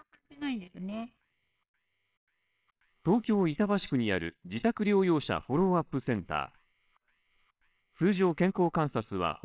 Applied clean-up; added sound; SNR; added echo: neural separator model SepFormer WHAMR!.